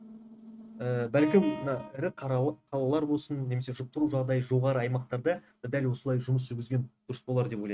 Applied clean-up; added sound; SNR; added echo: neural mask model RNNoise.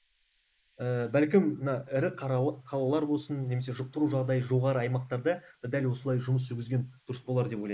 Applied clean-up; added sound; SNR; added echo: neural mask model Resemble Enhance denoiser.